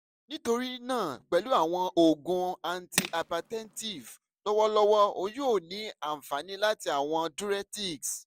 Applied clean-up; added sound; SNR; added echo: none; Tools; 8 dB; none.